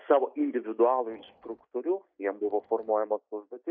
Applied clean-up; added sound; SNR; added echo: neural mask model DeepFilterNet 3.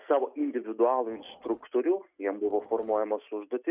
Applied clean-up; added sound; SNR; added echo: neural mask model RNNoise.